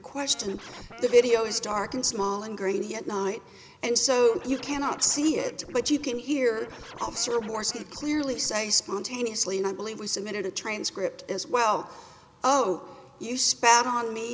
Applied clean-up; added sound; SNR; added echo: none; Scratching (performance technique); 18 dB; none.